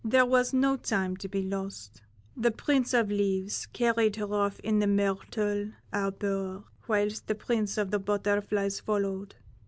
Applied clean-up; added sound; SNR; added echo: none; none; none; none.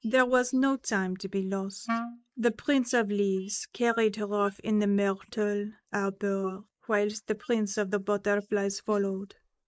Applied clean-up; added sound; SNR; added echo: neural mask model Resemble Enhance denoiser.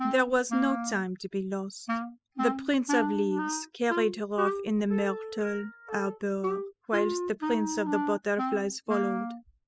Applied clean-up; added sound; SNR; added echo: classical method spectral subtraction.